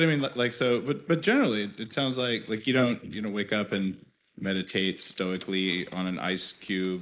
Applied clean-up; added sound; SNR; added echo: neural mask model Resemble Enhance denoiser.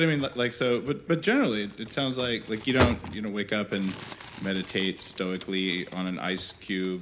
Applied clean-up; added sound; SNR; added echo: none; Crumpling, crinkling; 9 dB; none.